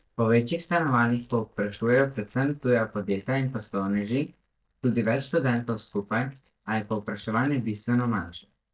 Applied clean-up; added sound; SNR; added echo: neural mask model DeepFilterNet 3.